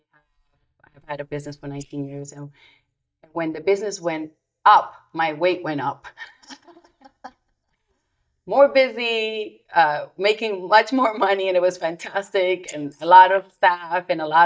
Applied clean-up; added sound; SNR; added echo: neural mask model DeepFilterNet 3.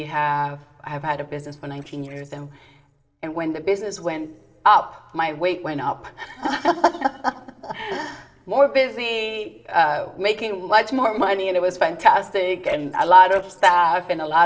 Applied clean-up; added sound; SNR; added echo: neural separator model SepFormer DNS4.